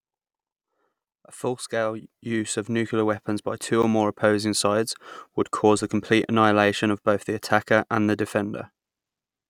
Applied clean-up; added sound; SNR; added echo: none; none; none; none.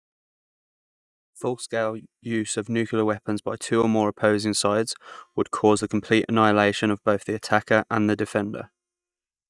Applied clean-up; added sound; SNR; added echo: neural mask model DeepFilterNet 3.